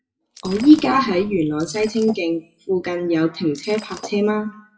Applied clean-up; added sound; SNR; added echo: classical method WPE with log-MMSE.